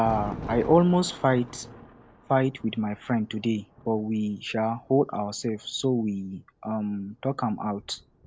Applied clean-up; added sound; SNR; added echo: none; Thunder; 17 dB; none.